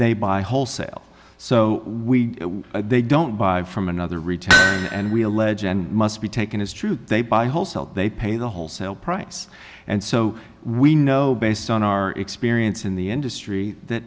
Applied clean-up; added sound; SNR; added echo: none; Hammer; -1 dB; none.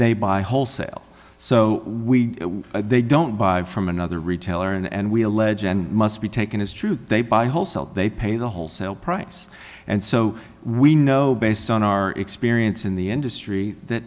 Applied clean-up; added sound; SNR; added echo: none; none; none; none.